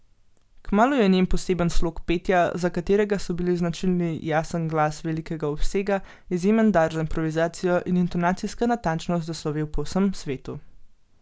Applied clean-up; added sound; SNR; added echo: none; none; none; none.